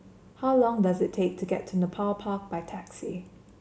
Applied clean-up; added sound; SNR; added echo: none; none; none; none.